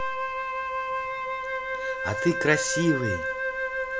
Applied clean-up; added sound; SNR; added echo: none; Wind instrument, woodwind instrument; 0 dB; none.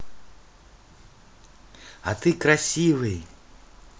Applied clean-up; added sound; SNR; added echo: none; none; none; none.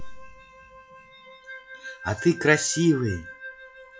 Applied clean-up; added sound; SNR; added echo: classical method log-MMSE.